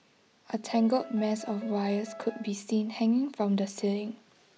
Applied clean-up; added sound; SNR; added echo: none; Piano; 16 dB; none.